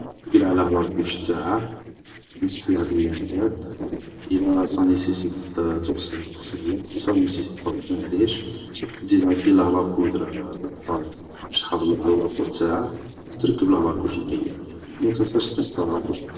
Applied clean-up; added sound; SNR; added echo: neural separator model SepFormer DNS4.